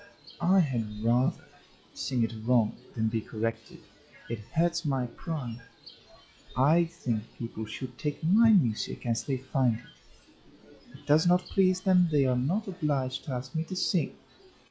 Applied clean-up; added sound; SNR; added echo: classical method log-MMSE.